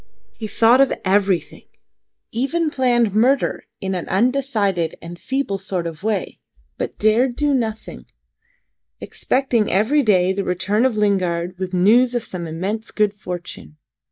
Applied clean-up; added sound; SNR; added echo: neural mask model DeepFilterNet 3.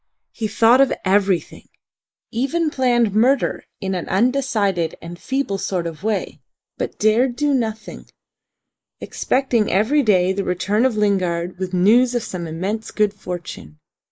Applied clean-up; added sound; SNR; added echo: neural mask model Resemble Enhance denoiser.